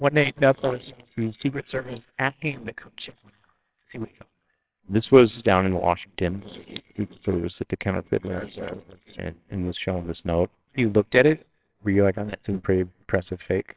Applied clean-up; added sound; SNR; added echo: neural separator model SepFormer WHAMR!.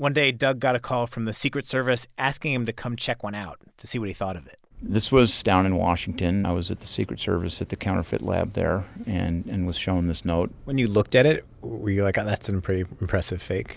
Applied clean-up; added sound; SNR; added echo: none; none; none; none.